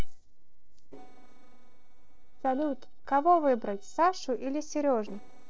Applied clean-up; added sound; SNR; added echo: neural separator model SepFormer DNS4.